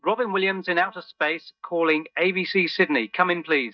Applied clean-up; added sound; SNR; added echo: neural mask model DeepFilterNet 3.